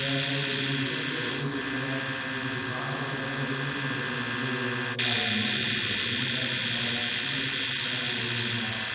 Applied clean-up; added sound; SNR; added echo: none; Domestic sounds, home sounds; -4 dB; reverberation time 2.1 s.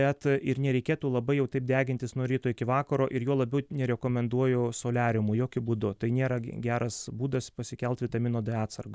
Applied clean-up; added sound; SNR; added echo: none; none; none; none.